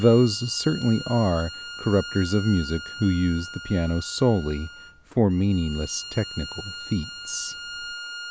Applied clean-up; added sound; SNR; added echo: none; Bowed string instrument; 13 dB; none.